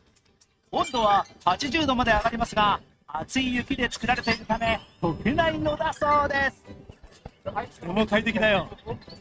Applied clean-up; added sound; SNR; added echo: neural mask model RNNoise.